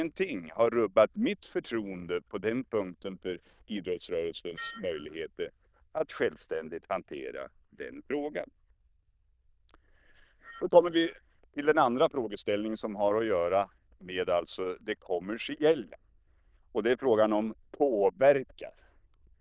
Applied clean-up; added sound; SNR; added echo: neural diffusion model UNIVERSE++.